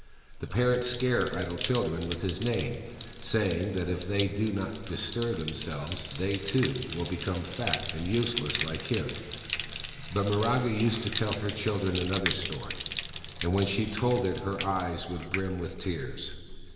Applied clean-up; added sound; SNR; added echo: none; Bathtub (filling or washing); 8 dB; reverberation time 2.9 s.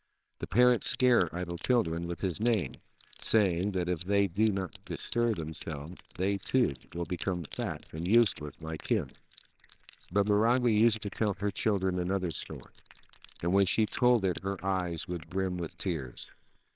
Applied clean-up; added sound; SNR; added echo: neural separator model SepFormer WHAMR!.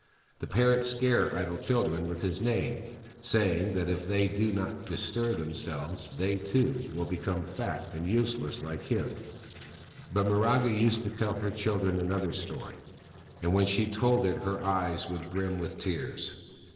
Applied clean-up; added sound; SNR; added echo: neural separator model SepFormer DNS4.